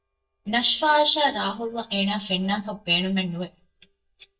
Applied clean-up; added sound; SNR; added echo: neural mask model DeepFilterNet 3.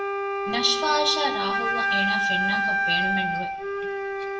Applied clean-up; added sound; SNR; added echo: none; Wind instrument, woodwind instrument; -3 dB; reverberation time 0.5 s.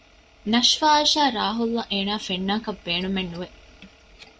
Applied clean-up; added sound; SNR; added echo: none; none; none; none.